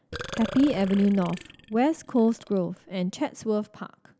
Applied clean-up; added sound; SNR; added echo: none; Burping, eructation; 15 dB; none.